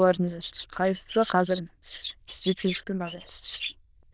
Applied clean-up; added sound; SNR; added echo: neural diffusion model UNIVERSE++.